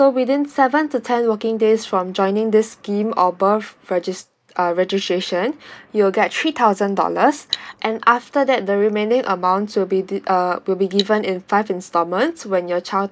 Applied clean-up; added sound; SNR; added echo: neural mask model Resemble Enhance denoiser.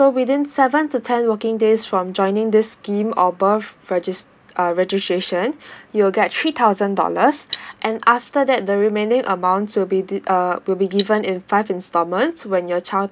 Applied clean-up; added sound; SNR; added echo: none; Cutlery, silverware; 12 dB; none.